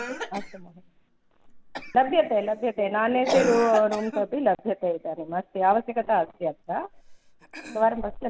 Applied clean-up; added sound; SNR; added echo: none; Cough; 10 dB; none.